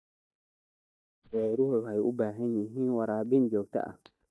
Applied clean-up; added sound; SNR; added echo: neural mask model DeepFilterNet 3.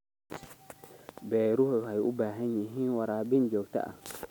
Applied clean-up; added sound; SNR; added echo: none; none; none; none.